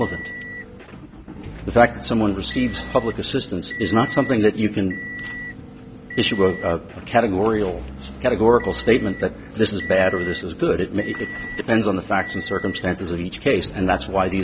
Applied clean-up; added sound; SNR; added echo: none; Motor vehicle (road) / Engine; 13 dB; none.